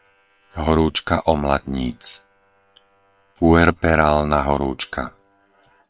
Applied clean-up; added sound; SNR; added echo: neural separator model SepFormer WHAM!.